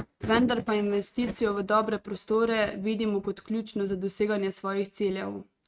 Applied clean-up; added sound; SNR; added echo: neural mask model RNNoise.